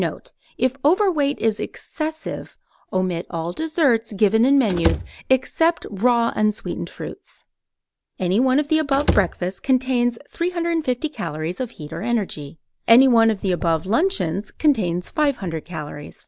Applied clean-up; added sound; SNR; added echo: none; Slam / Wood; 3 dB; none.